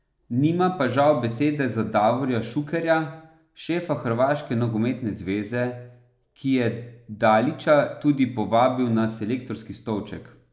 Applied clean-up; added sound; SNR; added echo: none; none; none; none.